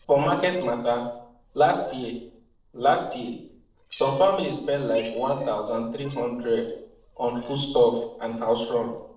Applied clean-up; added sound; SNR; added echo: neural separator model SepFormer DNS4.